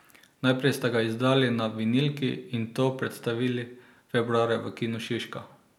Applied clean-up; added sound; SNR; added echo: none; none; none; none.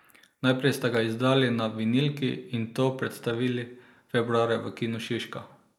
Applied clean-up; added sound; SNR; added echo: neural mask model Resemble Enhance denoiser.